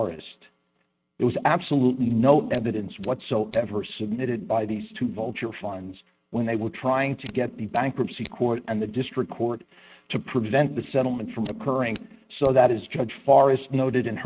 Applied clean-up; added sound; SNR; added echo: neural mask model RNNoise.